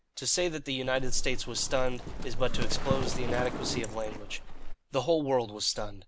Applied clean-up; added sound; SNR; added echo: none; Livestock, farm animals, working animals; -2 dB; none.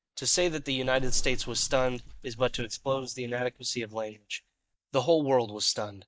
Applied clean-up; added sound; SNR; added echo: neural mask model DeepFilterNet 3.